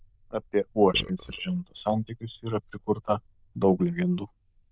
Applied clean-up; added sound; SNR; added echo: neural diffusion model UNIVERSE++.